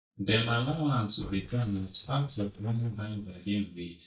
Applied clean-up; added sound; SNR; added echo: neural mask model DeepFilterNet 3.